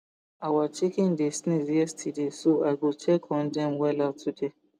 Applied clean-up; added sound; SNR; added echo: none; none; none; none.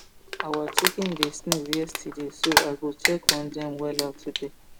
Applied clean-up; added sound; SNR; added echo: none; Crumpling, crinkling; -2 dB; none.